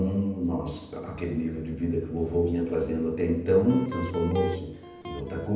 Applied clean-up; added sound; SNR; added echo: none; Electric guitar; 11 dB; reverberation time 0.9 s.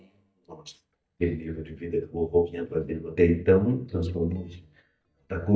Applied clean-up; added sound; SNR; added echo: neural mask model DeepFilterNet 3.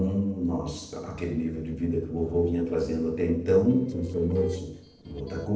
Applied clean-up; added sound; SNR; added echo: neural separator model SepFormer DNS4.